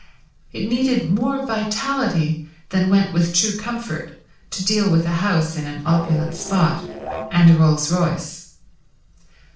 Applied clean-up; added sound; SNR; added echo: neural separator model SepFormer DNS4.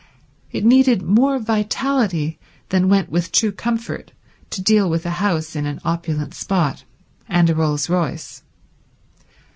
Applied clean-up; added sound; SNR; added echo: none; none; none; none.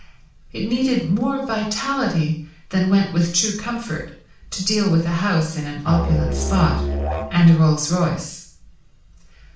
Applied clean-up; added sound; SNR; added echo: none; Musical instrument; 3 dB; reverberation time 0.5 s.